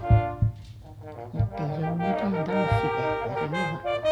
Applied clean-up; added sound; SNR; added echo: none; Brass instrument; 1 dB; none.